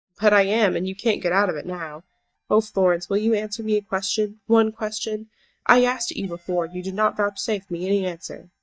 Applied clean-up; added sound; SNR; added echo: neural mask model DeepFilterNet 3.